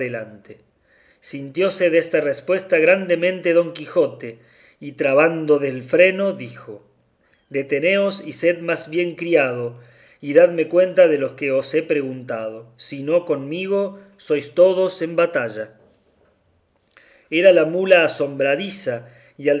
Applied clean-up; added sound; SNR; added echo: none; none; none; none.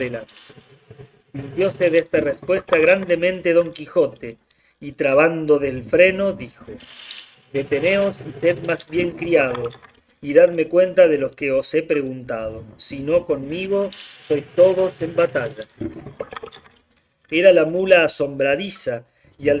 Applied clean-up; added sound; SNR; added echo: neural mask model RNNoise.